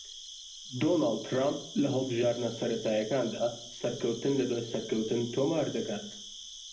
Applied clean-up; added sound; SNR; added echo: none; Cricket; 14 dB; reverberation time 0.5 s.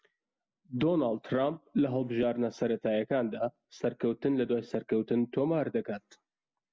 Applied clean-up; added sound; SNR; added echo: none; none; none; none.